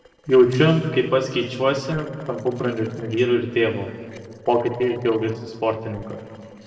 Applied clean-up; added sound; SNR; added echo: neural separator model SepFormer DNS4.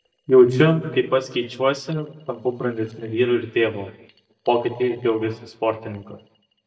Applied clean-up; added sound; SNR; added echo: neural mask model DeepFilterNet 3.